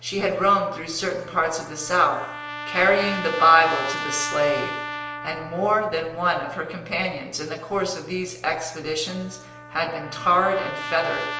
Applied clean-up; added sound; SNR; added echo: none; Trumpet; 10 dB; reverberation time 0.9 s.